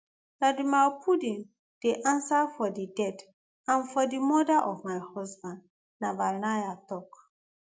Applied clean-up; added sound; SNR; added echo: none; none; none; none.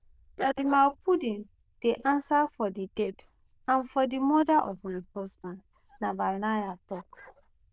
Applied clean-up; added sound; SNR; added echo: neural diffusion model UNIVERSE++.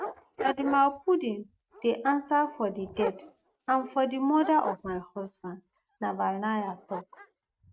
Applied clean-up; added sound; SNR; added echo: neural mask model RNNoise.